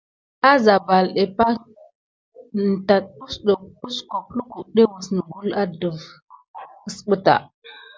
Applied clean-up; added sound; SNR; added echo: none; none; none; none.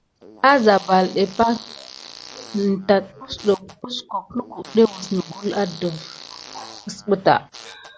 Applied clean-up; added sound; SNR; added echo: none; Fart; 19 dB; none.